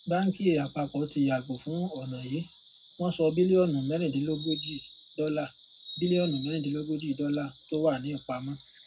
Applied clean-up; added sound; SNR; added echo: none; Bird vocalization, bird call, bird song; 17 dB; reverberation time 0.3 s.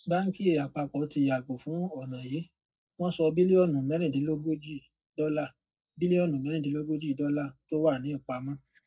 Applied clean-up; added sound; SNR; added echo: neural mask model DeepFilterNet 3.